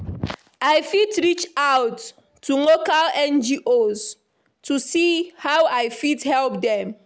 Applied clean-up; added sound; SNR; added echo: none; none; none; none.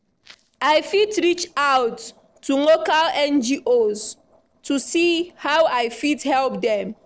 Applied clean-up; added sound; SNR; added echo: neural separator model SepFormer DNS4.